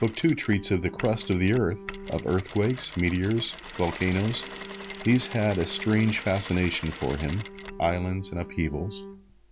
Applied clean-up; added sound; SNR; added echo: none; Bowed string instrument + Mechanisms; 12 dB; none.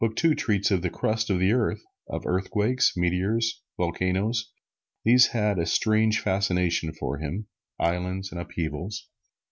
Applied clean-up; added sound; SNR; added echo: none; none; none; none.